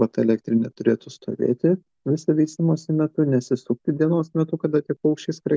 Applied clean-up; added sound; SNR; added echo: none; none; none; none.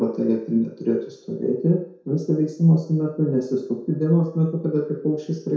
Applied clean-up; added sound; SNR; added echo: none; none; none; reverberation time 0.5 s.